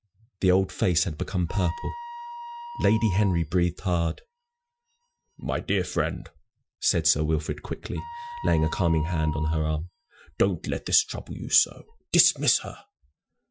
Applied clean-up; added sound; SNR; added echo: classical method Wiener filter.